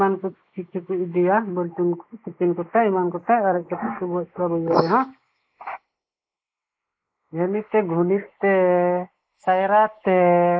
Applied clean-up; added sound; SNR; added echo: neural mask model Resemble Enhance denoiser.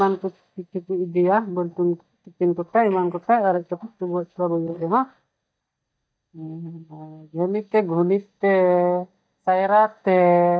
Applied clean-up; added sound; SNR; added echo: neural mask model DeepFilterNet 3.